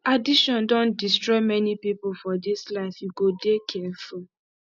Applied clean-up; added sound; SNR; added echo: none; none; none; none.